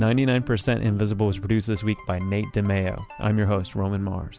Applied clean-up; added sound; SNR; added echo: none; none; none; none.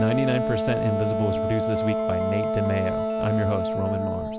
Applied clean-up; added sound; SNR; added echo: none; Wind instrument, woodwind instrument; -1 dB; none.